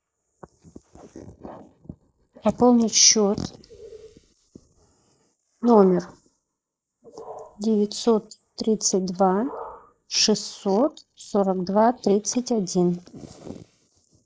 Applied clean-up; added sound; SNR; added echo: neural mask model Resemble Enhance denoiser.